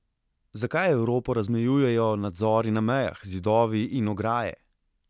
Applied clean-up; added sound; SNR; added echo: none; none; none; none.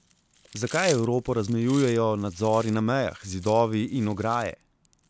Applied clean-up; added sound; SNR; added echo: none; Chewing, mastication; 18 dB; none.